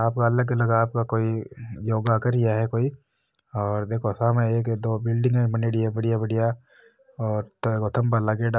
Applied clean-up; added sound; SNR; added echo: none; none; none; none.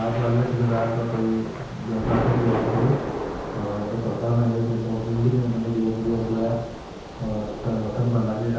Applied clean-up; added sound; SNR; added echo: none; Thunder / Rain; 7 dB; reverberation time 0.9 s.